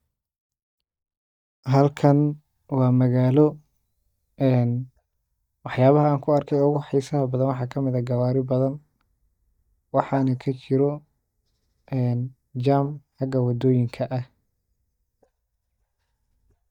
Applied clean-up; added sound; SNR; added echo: neural mask model DeepFilterNet 3.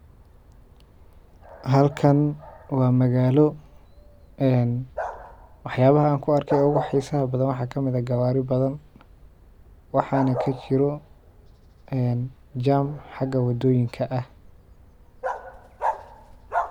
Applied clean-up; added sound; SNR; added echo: none; Bark; 13 dB; none.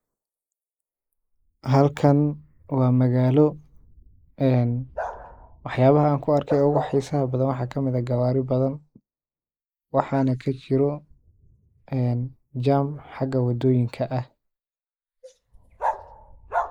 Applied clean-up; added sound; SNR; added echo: neural mask model Resemble Enhance denoiser.